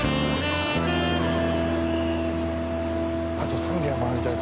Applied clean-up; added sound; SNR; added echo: none; none; none; none.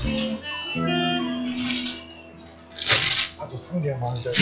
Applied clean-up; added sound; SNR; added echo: classical method log-MMSE.